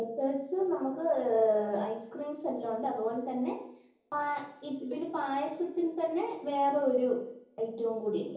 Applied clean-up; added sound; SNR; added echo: none; Cowbell; 18 dB; reverberation time 0.7 s.